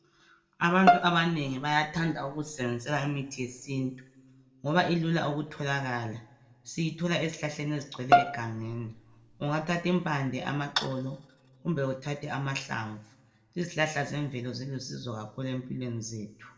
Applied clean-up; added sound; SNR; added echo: none; Bowed string instrument; -2 dB; reverberation time 1.1 s.